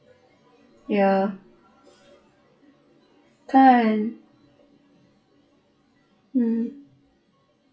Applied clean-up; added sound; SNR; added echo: classical method WPE with log-MMSE.